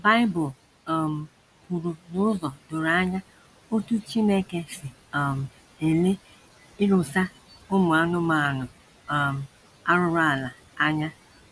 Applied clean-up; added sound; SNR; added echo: none; none; none; none.